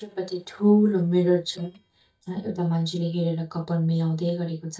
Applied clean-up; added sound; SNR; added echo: neural mask model DeepFilterNet 3.